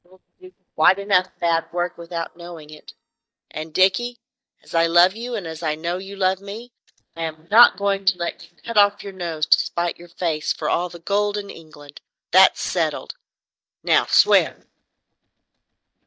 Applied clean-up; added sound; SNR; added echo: neural mask model DeepFilterNet 3.